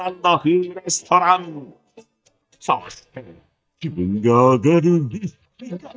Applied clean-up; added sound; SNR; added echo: neural mask model DeepFilterNet 3.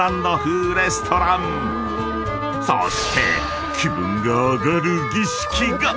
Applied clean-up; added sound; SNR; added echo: none; Alarm; 7 dB; none.